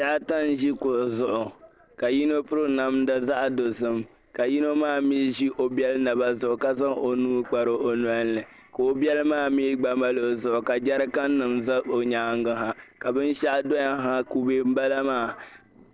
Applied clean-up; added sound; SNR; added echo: neural separator model SepFormer DNS4.